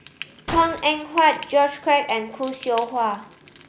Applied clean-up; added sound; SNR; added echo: none; Frying (food) + Gunshot, gunfire; 16 dB; none.